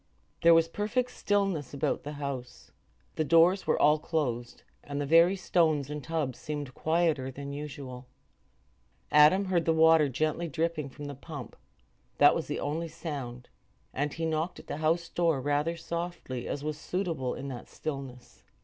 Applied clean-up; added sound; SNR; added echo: none; none; none; none.